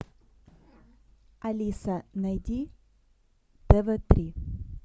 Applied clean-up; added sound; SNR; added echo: none; none; none; none.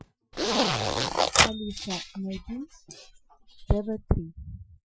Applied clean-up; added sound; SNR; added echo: classical method Wiener filter.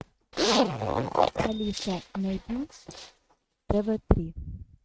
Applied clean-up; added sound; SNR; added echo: neural mask model RNNoise.